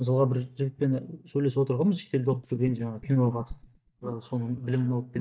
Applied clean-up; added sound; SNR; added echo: neural mask model DeepFilterNet 3.